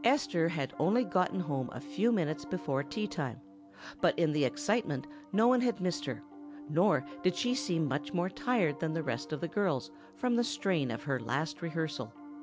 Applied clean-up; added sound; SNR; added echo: none; Piano; 15 dB; none.